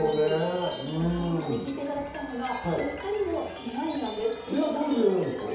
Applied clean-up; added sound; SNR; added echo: none; Chime; 14 dB; reverberation time 0.8 s.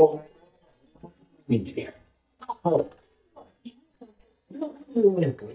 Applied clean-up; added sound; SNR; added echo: neural mask model DeepFilterNet 3.